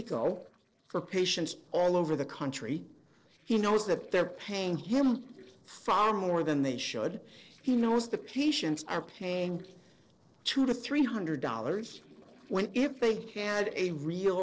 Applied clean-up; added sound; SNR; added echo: neural separator model SepFormer DNS4.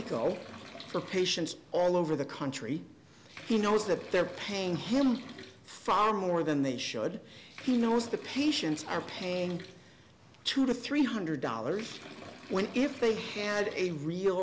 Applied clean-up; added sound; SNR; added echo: none; Bathtub (filling or washing) / Liquid; 18 dB; none.